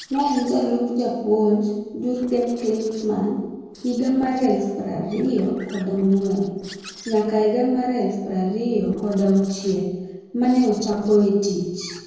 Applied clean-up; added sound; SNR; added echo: neural separator model SepFormer DNS4.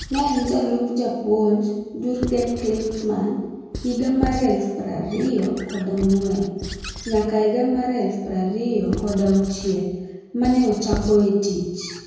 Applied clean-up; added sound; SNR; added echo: none; Squeak / Writing; 13 dB; reverberation time 1.2 s.